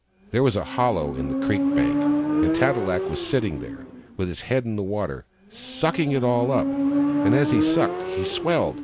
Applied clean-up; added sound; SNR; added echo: none; Motorcycle; 0 dB; none.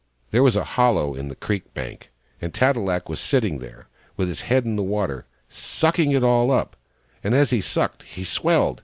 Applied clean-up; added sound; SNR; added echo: none; none; none; none.